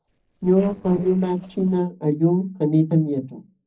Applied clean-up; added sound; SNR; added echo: neural separator model SepFormer DNS4.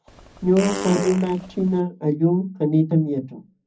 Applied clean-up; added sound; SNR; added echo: none; Fart; 10 dB; reverberation time 0.4 s.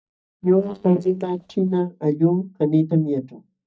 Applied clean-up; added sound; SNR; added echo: neural mask model DeepFilterNet 3.